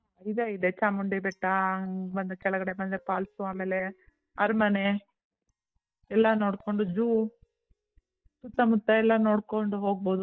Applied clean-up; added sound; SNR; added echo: neural mask model DeepFilterNet 3.